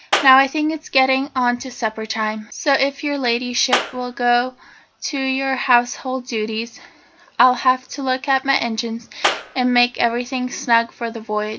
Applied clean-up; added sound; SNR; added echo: none; Clapping; 6 dB; none.